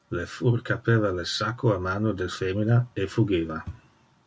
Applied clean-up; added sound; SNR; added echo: none; none; none; none.